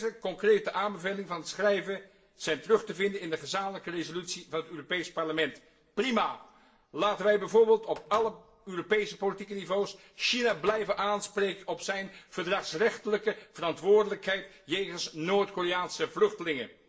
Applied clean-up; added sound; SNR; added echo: neural separator model SepFormer DNS4.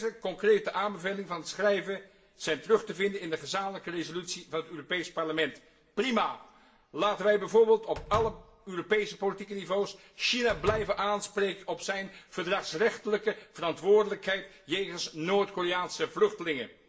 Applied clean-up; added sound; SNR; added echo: none; Slam; 15 dB; reverberation time 0.5 s.